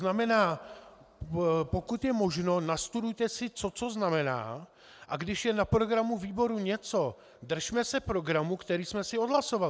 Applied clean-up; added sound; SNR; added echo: none; none; none; none.